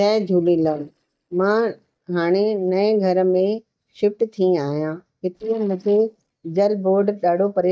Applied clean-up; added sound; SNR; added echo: neural mask model DeepFilterNet 3.